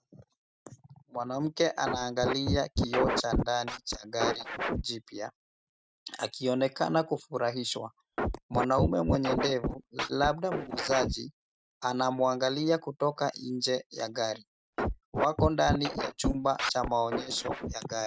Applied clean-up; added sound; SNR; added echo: neural mask model RNNoise.